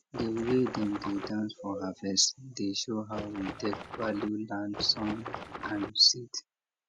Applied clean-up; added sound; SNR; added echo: none; Water / Splash, splatter; 8 dB; none.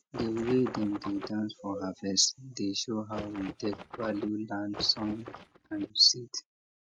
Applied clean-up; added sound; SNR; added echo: neural mask model RNNoise.